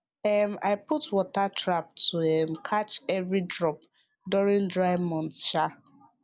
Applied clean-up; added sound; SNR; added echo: none; none; none; none.